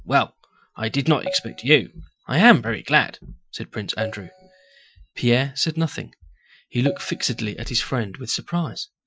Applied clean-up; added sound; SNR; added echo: classical method Wiener filter.